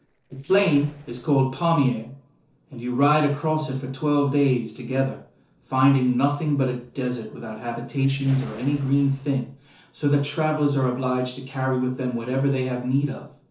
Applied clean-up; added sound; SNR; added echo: neural separator model SepFormer DNS4.